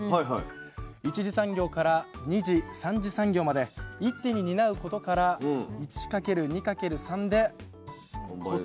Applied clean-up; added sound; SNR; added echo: none; none; none; none.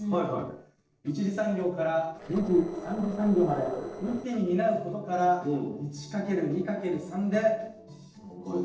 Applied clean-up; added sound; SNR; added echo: neural separator model SepFormer DNS4.